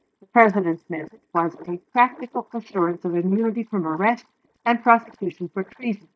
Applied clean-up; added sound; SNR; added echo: neural mask model DeepFilterNet 3.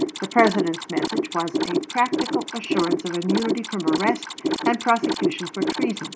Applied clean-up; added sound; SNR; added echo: none; Mechanisms; 1 dB; none.